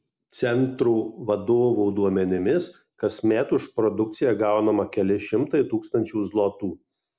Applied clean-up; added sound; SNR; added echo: none; none; none; none.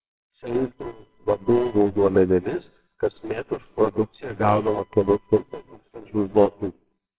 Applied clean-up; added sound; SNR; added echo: neural separator model SepFormer WHAMR!.